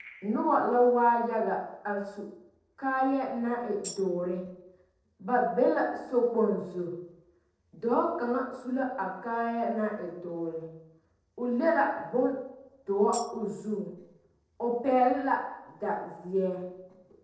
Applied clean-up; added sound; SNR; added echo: neural separator model SepFormer DNS4.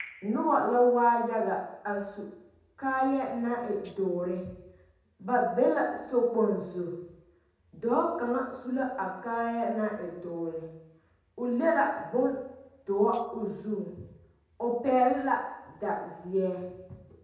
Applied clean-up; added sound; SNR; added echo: none; Tambourine; 15 dB; reverberation time 0.8 s.